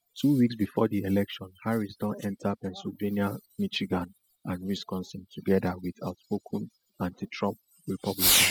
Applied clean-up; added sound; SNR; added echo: classical method spectral subtraction.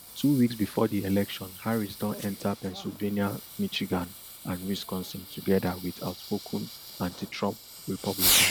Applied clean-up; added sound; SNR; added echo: none; Fireworks; 4 dB; none.